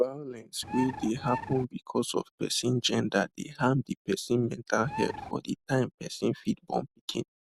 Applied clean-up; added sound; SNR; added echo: none; Bird; 7 dB; none.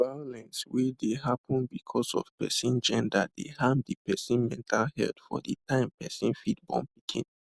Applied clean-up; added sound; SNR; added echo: none; none; none; none.